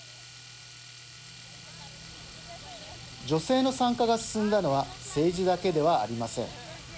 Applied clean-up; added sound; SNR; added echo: none; Domestic sounds, home sounds; 17 dB; none.